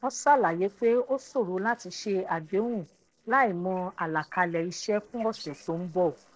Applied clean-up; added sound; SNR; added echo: neural separator model SepFormer DNS4.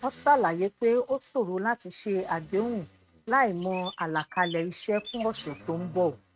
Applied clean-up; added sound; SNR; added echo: neural mask model RNNoise.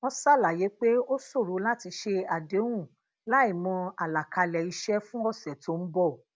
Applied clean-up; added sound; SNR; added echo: none; none; none; none.